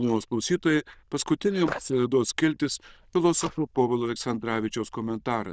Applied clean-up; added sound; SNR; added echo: neural diffusion model UNIVERSE++.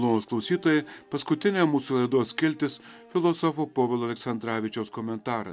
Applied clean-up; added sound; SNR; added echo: none; none; none; none.